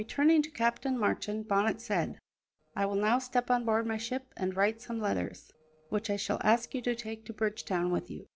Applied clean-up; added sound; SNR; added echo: neural separator model SepFormer DNS4.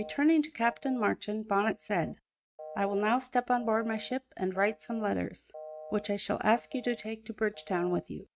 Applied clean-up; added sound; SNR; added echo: neural mask model RNNoise.